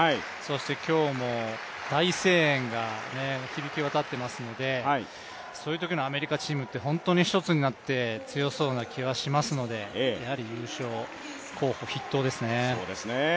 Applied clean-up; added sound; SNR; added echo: none; none; none; none.